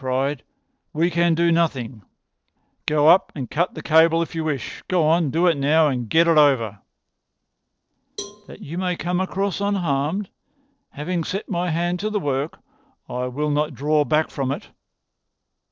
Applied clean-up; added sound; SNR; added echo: neural separator model SepFormer DNS4.